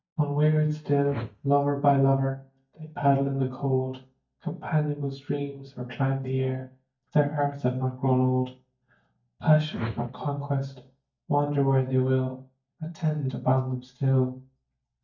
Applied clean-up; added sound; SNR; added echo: neural mask model DeepFilterNet 3.